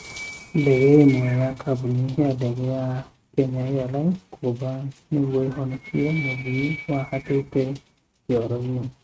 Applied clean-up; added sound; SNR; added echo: neural mask model RNNoise.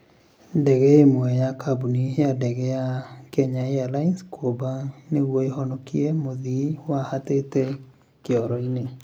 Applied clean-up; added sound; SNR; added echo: none; none; none; none.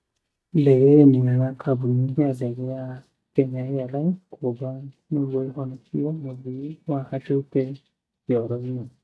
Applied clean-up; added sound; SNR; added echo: neural mask model DeepFilterNet 3.